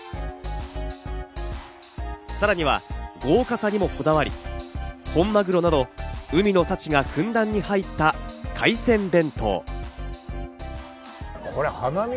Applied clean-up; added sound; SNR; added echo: none; none; none; none.